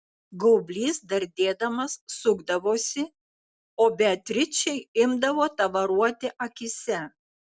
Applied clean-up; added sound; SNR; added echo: none; none; none; none.